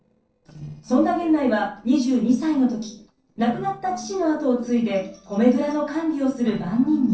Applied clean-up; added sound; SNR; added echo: neural separator model SepFormer DNS4.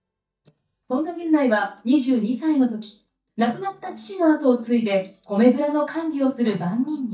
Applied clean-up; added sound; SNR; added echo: neural mask model DeepFilterNet 3.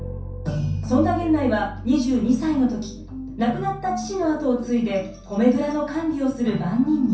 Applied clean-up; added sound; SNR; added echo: none; Bass guitar; 16 dB; reverberation time 0.6 s.